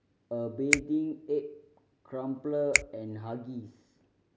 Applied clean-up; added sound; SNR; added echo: none; Finger snapping; 1 dB; none.